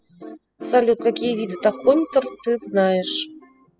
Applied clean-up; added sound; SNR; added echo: classical method spectral subtraction.